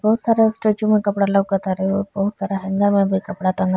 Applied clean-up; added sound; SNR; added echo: none; none; none; none.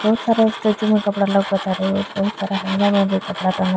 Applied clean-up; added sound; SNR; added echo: none; Tools; 12 dB; none.